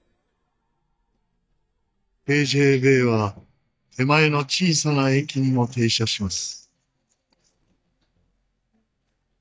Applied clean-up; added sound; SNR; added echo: neural mask model DeepFilterNet 3.